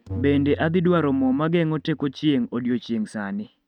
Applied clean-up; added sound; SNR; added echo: neural mask model RNNoise.